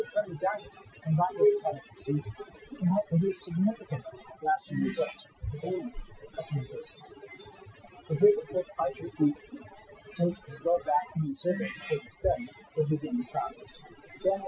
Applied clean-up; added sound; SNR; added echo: classical method Wiener filter.